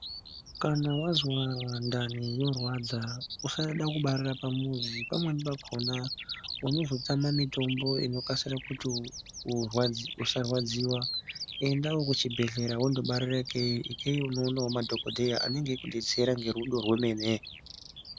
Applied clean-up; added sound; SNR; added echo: none; Bird vocalization, bird call, bird song; 9 dB; none.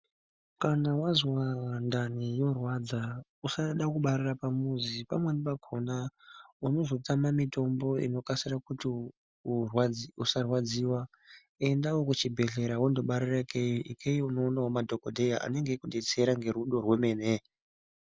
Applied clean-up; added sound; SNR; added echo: none; none; none; none.